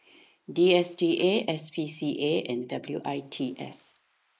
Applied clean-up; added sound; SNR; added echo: neural mask model Resemble Enhance denoiser.